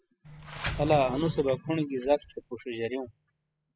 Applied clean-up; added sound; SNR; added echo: classical method spectral subtraction.